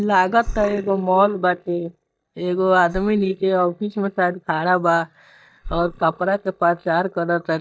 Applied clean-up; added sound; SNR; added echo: neural mask model DeepFilterNet 3.